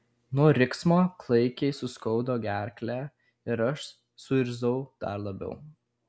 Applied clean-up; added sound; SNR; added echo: none; none; none; none.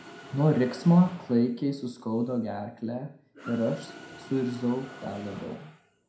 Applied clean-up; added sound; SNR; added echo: none; Mechanisms; 19 dB; reverberation time 0.4 s.